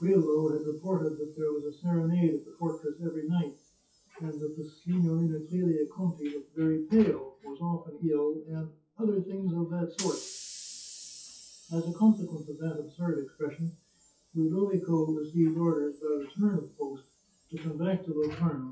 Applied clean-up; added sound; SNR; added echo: classical method WPE with log-MMSE.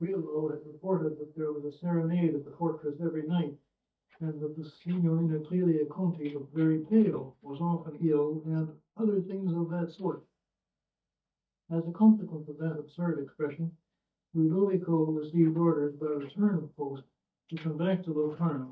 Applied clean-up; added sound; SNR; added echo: neural mask model DeepFilterNet 3.